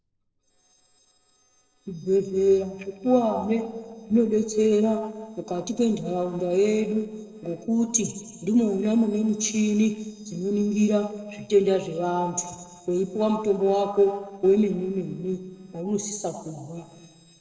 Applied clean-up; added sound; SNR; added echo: neural separator model SepFormer DNS4.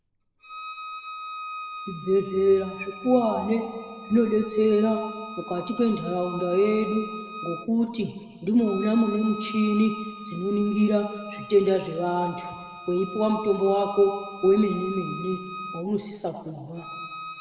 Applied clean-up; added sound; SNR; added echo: none; Bowed string instrument; 14 dB; reverberation time 1.8 s.